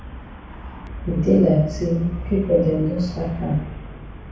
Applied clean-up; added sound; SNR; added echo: none; Traffic noise, roadway noise; 11 dB; reverberation time 0.6 s.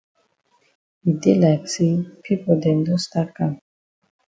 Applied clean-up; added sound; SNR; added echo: none; none; none; none.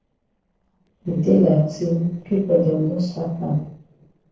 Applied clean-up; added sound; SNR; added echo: neural separator model SepFormer DNS4.